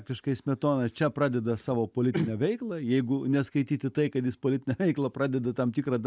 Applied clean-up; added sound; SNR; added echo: none; none; none; none.